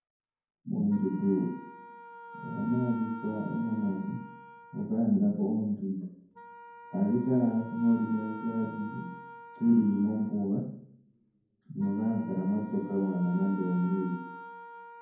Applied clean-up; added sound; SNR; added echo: none; Wind instrument, woodwind instrument; 17 dB; reverberation time 0.9 s.